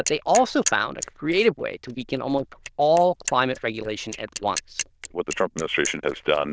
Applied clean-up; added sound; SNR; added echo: neural diffusion model UNIVERSE++.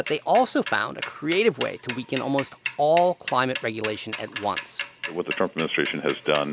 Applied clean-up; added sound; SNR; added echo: none; Mechanisms / Bicycle; 5 dB; none.